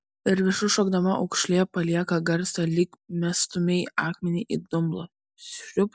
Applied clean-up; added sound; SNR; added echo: none; none; none; none.